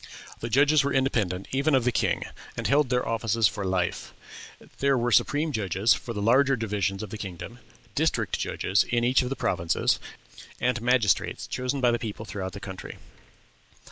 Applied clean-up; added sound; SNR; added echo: none; none; none; none.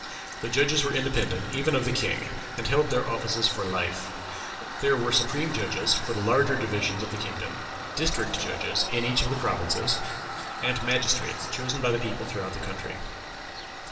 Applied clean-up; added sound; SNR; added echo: none; Tools; 8 dB; reverberation time 2.5 s.